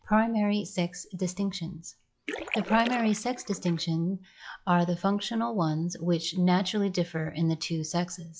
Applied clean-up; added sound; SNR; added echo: classical method log-MMSE.